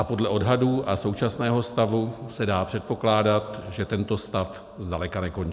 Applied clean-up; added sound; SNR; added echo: none; none; none; none.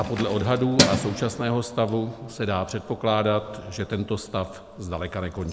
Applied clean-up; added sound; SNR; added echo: none; Keys jangling; 5 dB; none.